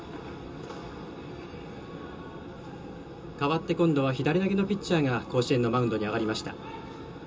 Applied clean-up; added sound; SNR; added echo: none; none; none; reverberation time 0.2 s.